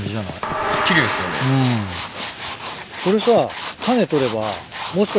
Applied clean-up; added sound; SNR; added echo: none; Tools; 11 dB; none.